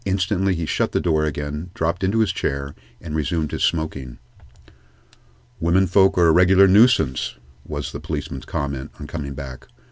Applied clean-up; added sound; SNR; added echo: none; none; none; none.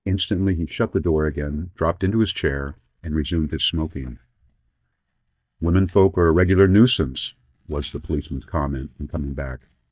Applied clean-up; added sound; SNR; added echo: neural mask model DeepFilterNet 3.